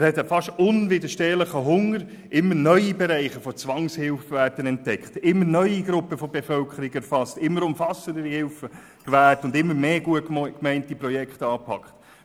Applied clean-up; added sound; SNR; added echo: neural mask model Resemble Enhance denoiser.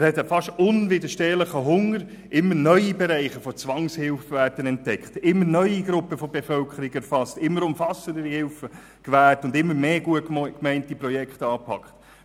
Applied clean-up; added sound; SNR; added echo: none; none; none; none.